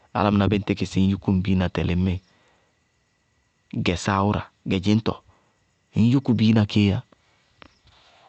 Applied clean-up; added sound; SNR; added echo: none; none; none; none.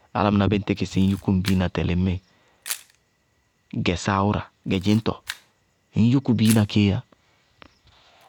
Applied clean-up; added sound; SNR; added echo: none; Camera; 19 dB; none.